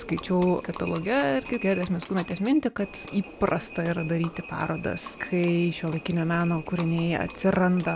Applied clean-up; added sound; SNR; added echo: none; Livestock, farm animals, working animals; 14 dB; none.